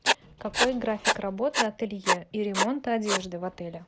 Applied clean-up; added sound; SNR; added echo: none; Writing; -1 dB; none.